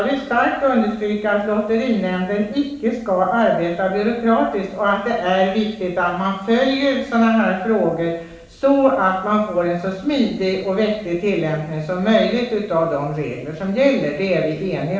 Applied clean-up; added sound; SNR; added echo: none; none; none; reverberation time 0.8 s.